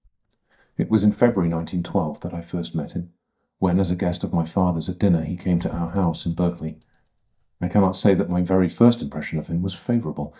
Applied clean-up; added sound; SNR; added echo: neural mask model DeepFilterNet 3.